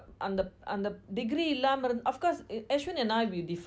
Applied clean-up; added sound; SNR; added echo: none; none; none; none.